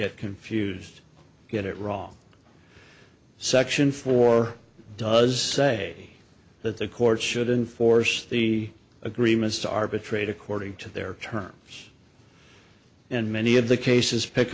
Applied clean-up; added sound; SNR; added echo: none; none; none; none.